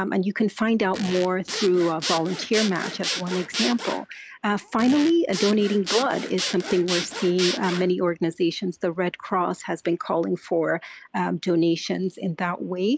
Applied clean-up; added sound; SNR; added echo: none; Zipper (clothing) / Sawing; 7 dB; none.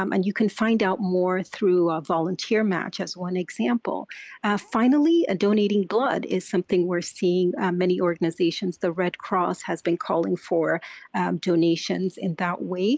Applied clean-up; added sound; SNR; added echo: none; none; none; none.